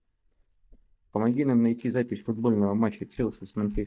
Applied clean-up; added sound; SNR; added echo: neural mask model DeepFilterNet 3.